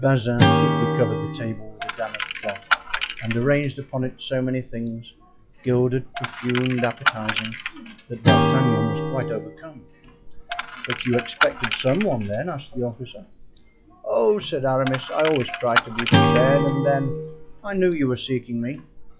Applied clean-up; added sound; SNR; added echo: classical method log-MMSE.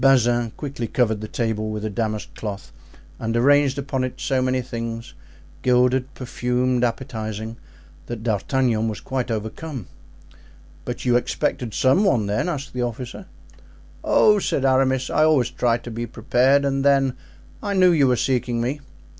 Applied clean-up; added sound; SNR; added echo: none; none; none; none.